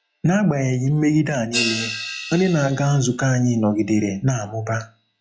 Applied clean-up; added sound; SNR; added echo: classical method log-MMSE.